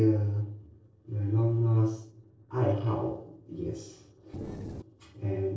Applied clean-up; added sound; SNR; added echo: neural separator model SepFormer DNS4.